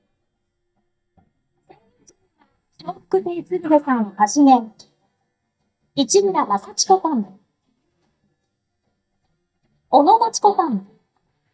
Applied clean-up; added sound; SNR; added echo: neural mask model DeepFilterNet 3.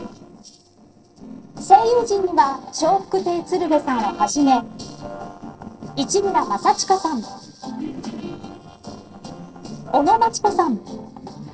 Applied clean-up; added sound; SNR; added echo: neural separator model SepFormer DNS4.